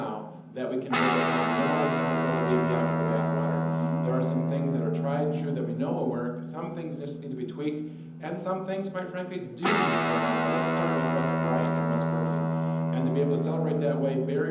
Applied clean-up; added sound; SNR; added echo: none; Guitar; -3 dB; reverberation time 0.9 s.